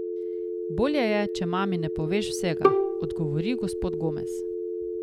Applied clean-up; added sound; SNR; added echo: none; Bowed string instrument + Telephone; -1 dB; none.